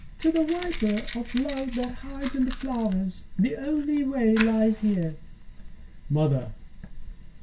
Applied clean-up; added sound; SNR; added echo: none; Fire; 16 dB; reverberation time 0.1 s.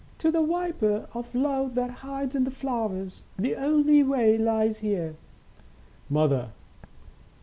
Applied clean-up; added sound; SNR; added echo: none; none; none; none.